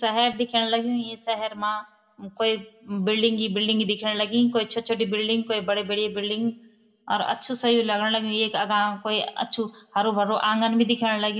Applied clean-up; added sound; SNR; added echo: none; none; none; reverberation time 0.9 s.